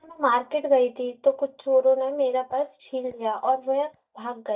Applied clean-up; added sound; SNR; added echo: neural mask model DeepFilterNet 3.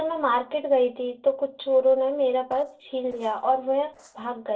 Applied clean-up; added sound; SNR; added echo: neural separator model SepFormer DNS4.